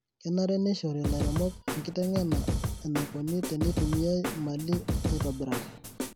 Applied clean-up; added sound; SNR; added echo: none; Snare drum / Drum kit; 1 dB; none.